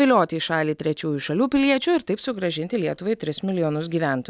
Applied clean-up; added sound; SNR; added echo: none; none; none; none.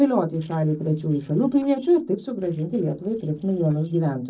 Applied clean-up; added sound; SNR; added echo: neural separator model SepFormer DNS4.